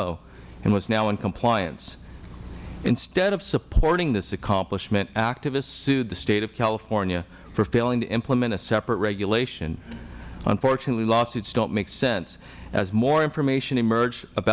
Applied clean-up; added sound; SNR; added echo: none; none; none; none.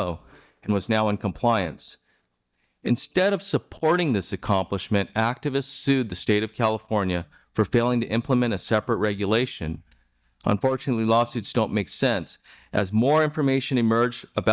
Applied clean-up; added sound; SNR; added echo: neural mask model DeepFilterNet 3.